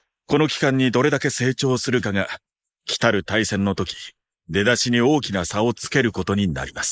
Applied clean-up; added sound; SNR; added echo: neural mask model Resemble Enhance denoiser.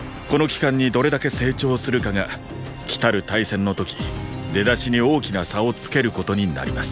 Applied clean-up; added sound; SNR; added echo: none; none; none; none.